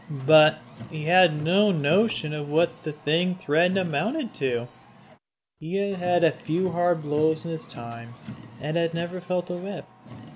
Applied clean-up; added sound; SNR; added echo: none; Car; 19 dB; none.